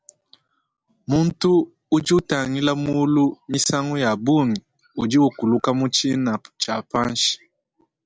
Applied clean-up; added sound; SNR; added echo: none; none; none; none.